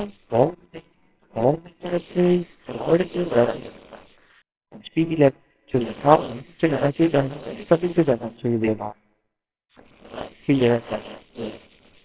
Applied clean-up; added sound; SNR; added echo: neural separator model SepFormer WHAMR!.